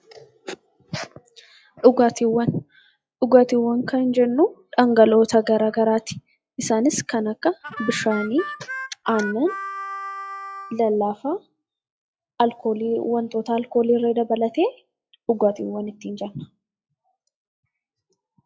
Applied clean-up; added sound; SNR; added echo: classical method log-MMSE.